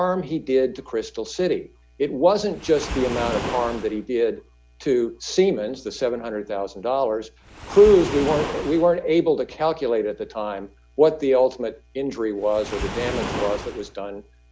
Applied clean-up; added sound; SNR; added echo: none; Waves, surf; 13 dB; none.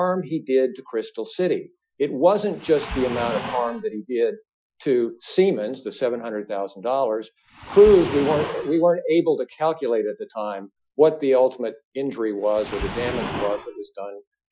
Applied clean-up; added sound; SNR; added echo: classical method Wiener filter.